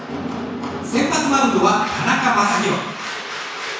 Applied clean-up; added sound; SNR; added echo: none; none; none; reverberation time 1.1 s.